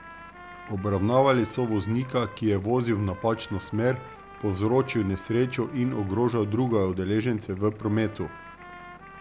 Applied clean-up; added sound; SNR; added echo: none; Engine / Vehicle + Trumpet; 19 dB; none.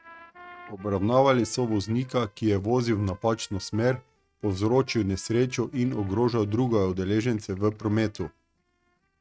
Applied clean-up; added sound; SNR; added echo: neural mask model RNNoise.